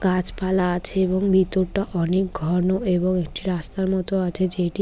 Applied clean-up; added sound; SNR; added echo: none; none; none; none.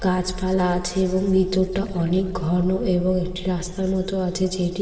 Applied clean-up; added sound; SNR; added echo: none; none; none; reverberation time 2.3 s.